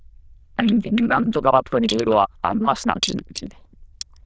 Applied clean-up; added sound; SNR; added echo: neural diffusion model UNIVERSE++.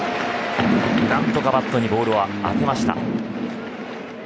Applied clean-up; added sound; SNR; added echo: none; none; none; none.